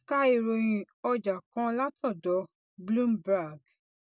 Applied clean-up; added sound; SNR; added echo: none; none; none; none.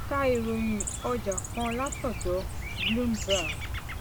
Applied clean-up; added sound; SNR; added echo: none; Chirp, tweet; 3 dB; none.